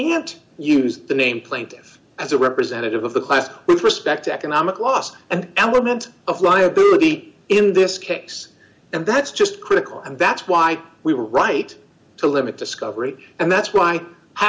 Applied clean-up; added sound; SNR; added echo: none; none; none; none.